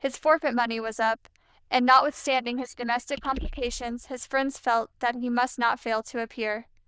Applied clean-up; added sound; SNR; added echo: neural diffusion model UNIVERSE++.